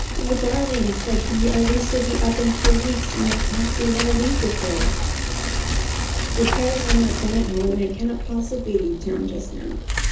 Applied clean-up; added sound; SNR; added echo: none; Bicycle; -1 dB; reverberation time 0.6 s.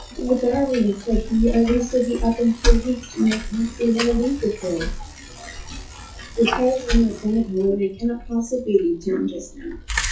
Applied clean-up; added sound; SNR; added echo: classical method WPE with log-MMSE.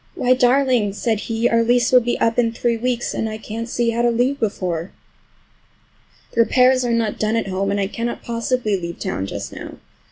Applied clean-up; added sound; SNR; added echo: none; none; none; none.